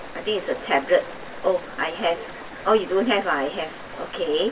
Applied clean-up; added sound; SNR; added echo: none; Stream; 14 dB; reverberation time 0.1 s.